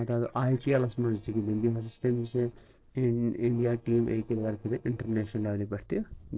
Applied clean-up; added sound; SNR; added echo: neural separator model SepFormer DNS4.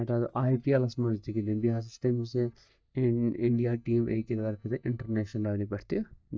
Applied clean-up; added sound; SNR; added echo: neural mask model DeepFilterNet 3.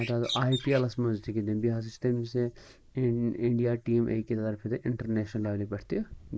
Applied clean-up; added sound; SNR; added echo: neural mask model Resemble Enhance denoiser.